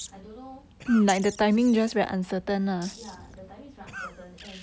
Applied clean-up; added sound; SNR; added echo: none; Wild animals + Cough; 17 dB; none.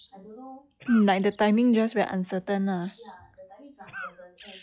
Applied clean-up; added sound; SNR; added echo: classical method log-MMSE.